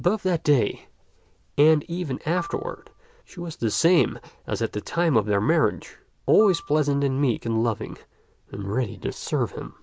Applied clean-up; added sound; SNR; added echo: none; Marimba, xylophone; 19 dB; none.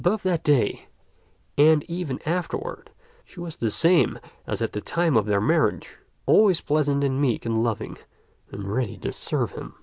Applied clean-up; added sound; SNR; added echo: none; none; none; none.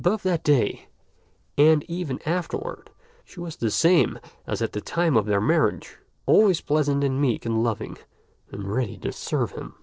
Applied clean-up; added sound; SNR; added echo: neural separator model SepFormer DNS4.